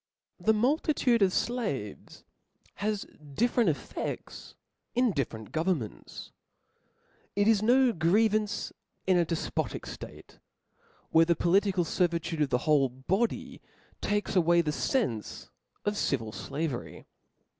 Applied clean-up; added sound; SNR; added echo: none; none; none; none.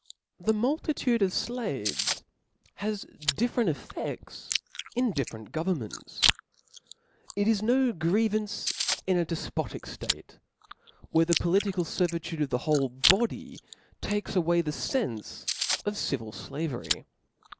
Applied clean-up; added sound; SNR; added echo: none; Chewing, mastication; 6 dB; none.